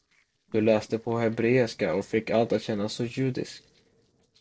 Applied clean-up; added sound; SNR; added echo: neural separator model SepFormer DNS4.